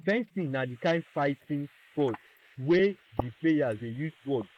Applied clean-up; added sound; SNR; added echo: neural mask model Resemble Enhance denoiser.